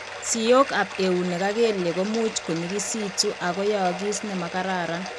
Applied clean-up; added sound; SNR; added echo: none; Bathtub (filling or washing); 11 dB; none.